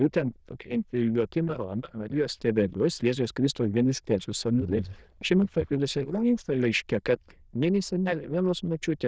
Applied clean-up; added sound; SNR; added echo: neural diffusion model UNIVERSE++.